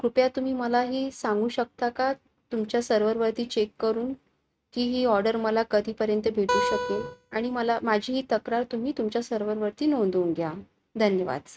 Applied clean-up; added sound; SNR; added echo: neural mask model RNNoise.